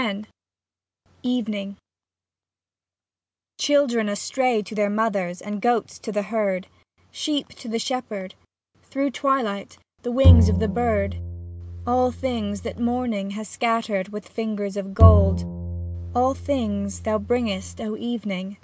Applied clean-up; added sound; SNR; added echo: none; Bowed string instrument; -3 dB; none.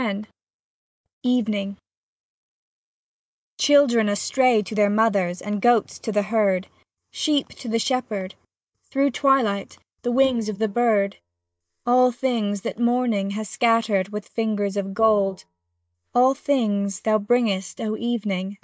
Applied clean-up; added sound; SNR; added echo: neural mask model DeepFilterNet 3.